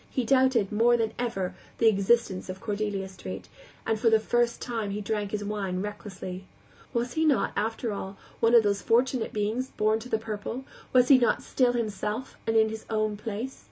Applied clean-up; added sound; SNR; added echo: none; none; none; none.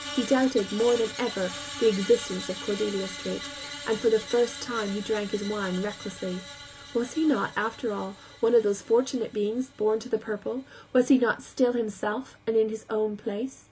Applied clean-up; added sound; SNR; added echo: none; Screech; 14 dB; none.